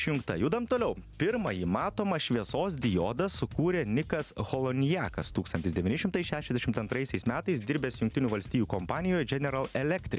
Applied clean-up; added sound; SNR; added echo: none; none; none; none.